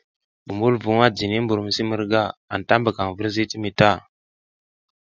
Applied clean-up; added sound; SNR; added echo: none; none; none; none.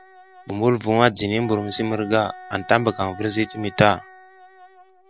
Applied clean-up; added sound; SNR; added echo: none; Wind instrument, woodwind instrument; 19 dB; none.